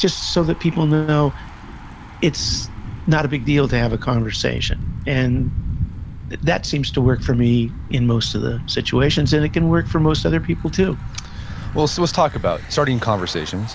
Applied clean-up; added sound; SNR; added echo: none; Thunder / Bicycle; 8 dB; none.